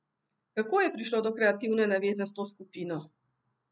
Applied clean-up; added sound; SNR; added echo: none; none; none; none.